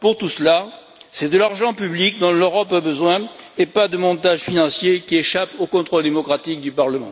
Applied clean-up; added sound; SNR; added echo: none; none; none; none.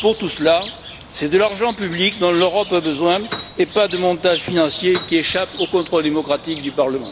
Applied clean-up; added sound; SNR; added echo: none; Bird + Piano; 15 dB; none.